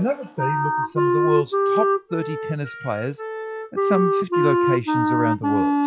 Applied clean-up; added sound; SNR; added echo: classical method log-MMSE.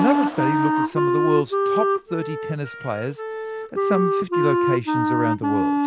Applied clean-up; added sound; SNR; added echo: none; Wind instrument, woodwind instrument; -4 dB; none.